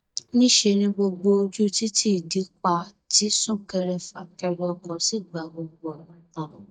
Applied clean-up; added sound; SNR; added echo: neural mask model DeepFilterNet 3.